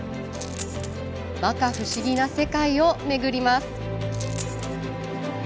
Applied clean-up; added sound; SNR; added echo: none; Coin (dropping); 15 dB; none.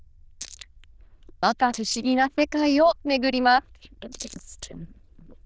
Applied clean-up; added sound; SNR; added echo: neural diffusion model UNIVERSE++.